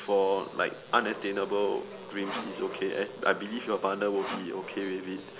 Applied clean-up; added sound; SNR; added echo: none; Engine + Sawing; 12 dB; none.